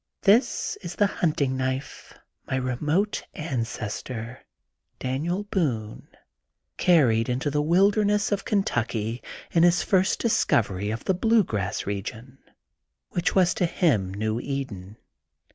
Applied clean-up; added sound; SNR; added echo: none; none; none; none.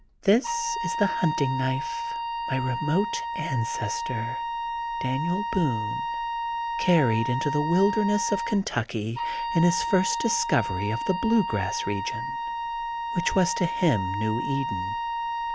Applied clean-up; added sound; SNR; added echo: none; Wind instrument, woodwind instrument; 3 dB; none.